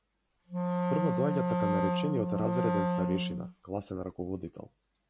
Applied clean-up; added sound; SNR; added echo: none; Wind instrument, woodwind instrument; -4 dB; none.